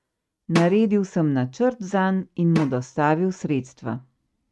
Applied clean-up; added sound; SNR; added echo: neural mask model RNNoise.